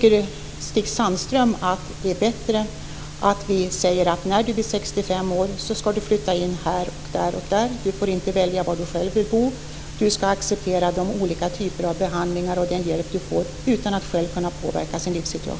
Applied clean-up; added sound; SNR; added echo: none; none; none; none.